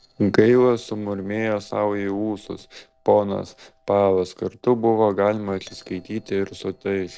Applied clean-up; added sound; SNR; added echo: neural separator model SepFormer DNS4.